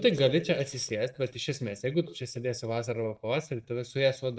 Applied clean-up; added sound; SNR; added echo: neural mask model DeepFilterNet 3.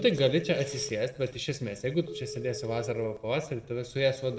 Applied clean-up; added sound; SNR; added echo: none; Telephone; 13 dB; reverberation time 0.7 s.